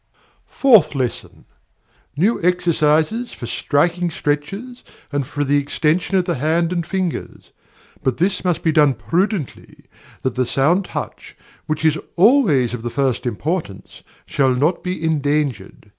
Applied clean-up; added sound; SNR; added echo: none; none; none; none.